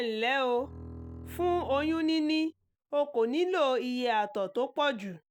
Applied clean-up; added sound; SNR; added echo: none; Bowed string instrument; 16 dB; none.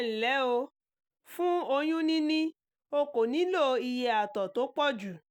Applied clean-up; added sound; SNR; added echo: none; none; none; none.